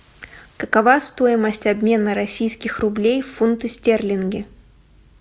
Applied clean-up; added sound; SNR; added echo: none; none; none; none.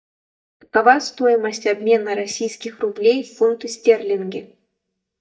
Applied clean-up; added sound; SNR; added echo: neural mask model DeepFilterNet 3.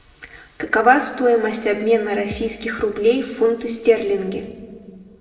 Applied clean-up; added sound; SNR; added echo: neural separator model SepFormer DNS4.